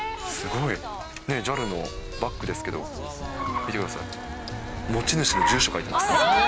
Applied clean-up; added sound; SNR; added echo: none; Car; 7 dB; none.